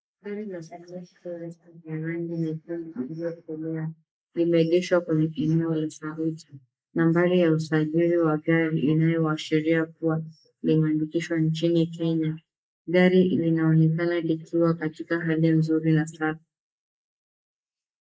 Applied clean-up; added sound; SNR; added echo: neural mask model Resemble Enhance denoiser.